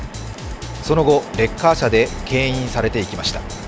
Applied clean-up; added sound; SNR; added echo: none; none; none; none.